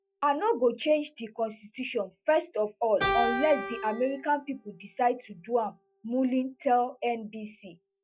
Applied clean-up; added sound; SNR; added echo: classical method log-MMSE.